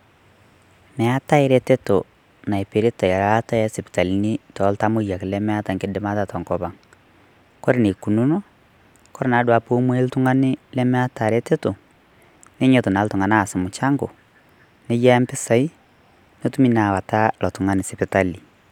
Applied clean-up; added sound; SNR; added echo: none; none; none; none.